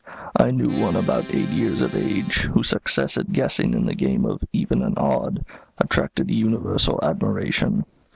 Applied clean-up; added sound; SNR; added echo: none; Accordion; 15 dB; none.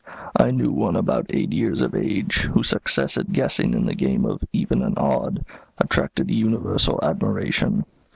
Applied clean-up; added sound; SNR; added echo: none; none; none; none.